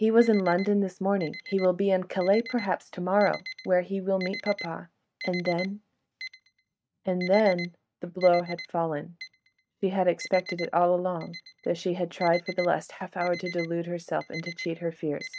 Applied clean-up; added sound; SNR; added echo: neural mask model RNNoise.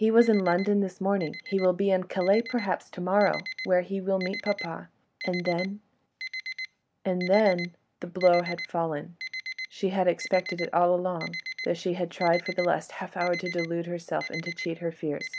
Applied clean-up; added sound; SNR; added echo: none; Alarm; 12 dB; none.